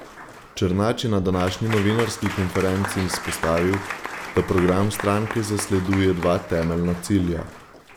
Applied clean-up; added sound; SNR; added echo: none; Applause / Crowd; 11 dB; none.